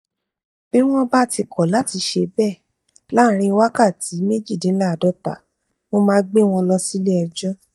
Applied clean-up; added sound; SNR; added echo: neural mask model DeepFilterNet 3.